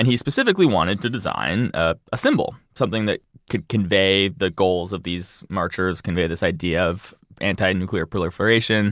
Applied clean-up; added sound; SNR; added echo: none; none; none; none.